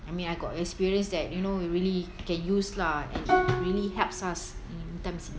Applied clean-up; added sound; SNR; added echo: none; Plucked string instrument; 2 dB; none.